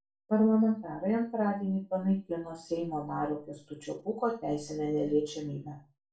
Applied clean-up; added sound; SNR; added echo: none; none; none; reverberation time 0.3 s.